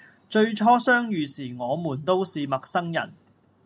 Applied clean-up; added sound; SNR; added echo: none; none; none; none.